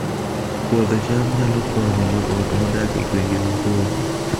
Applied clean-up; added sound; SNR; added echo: none; Engine; 1 dB; none.